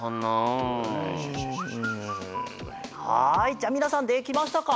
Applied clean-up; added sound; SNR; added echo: none; none; none; none.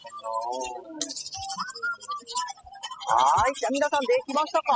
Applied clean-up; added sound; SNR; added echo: classical method spectral subtraction.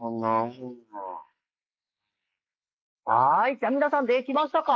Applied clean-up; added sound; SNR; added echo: neural mask model Resemble Enhance denoiser.